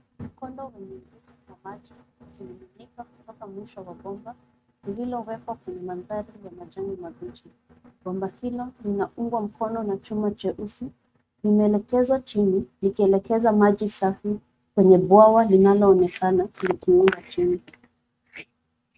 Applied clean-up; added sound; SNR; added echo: neural mask model RNNoise.